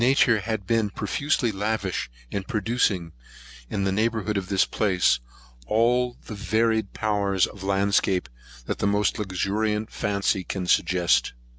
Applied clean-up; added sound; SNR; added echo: none; none; none; none.